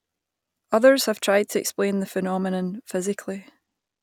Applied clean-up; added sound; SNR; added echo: none; none; none; none.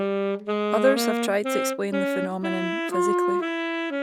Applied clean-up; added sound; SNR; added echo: none; Wind instrument, woodwind instrument; -3 dB; none.